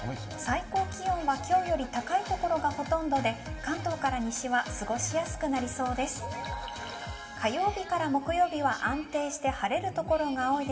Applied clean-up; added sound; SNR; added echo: none; none; none; reverberation time 1.3 s.